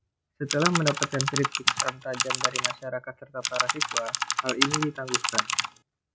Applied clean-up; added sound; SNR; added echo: none; Computer keyboard; -4 dB; none.